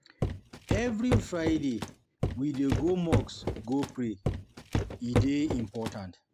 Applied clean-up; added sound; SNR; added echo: none; Walk, footsteps; 0 dB; none.